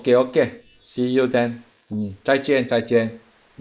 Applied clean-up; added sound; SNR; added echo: neural mask model Resemble Enhance denoiser.